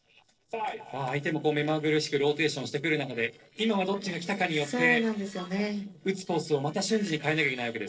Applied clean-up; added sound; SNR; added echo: neural separator model SepFormer DNS4.